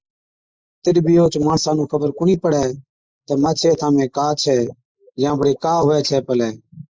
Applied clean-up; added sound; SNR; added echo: neural mask model Resemble Enhance denoiser.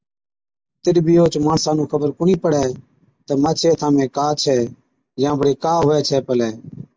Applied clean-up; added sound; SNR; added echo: none; none; none; none.